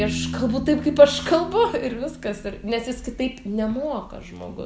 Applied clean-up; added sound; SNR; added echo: none; Piano; 12 dB; none.